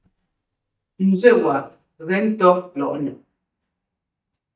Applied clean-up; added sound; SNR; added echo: neural mask model DeepFilterNet 3.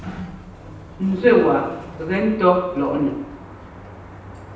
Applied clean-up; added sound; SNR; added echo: none; Sliding door; 15 dB; reverberation time 0.9 s.